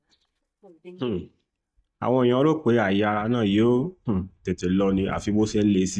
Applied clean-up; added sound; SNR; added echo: neural mask model DeepFilterNet 3.